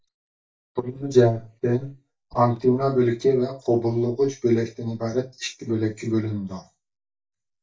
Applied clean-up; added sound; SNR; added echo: neural mask model DeepFilterNet 3.